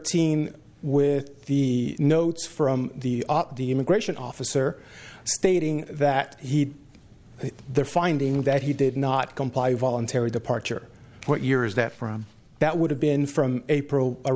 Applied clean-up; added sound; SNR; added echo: none; none; none; none.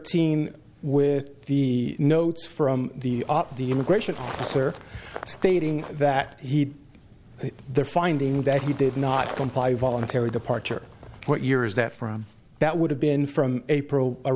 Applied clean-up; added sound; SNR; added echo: none; Walk, footsteps; 15 dB; none.